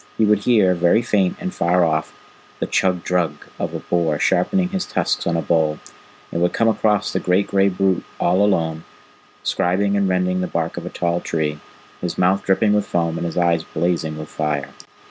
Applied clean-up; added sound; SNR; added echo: none; none; none; none.